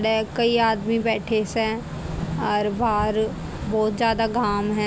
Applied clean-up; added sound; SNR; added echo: none; none; none; none.